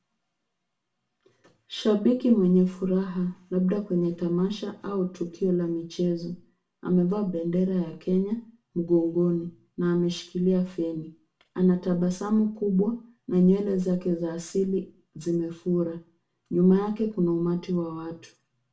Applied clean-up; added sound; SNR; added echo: none; none; none; reverberation time 0.3 s.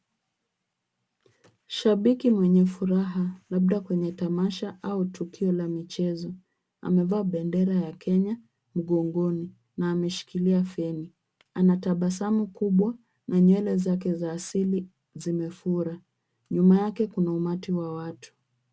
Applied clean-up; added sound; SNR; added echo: none; none; none; none.